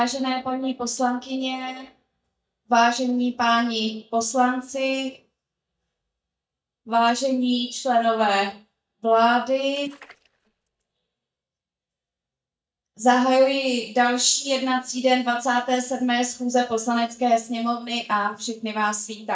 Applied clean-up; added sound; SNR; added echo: neural mask model DeepFilterNet 3.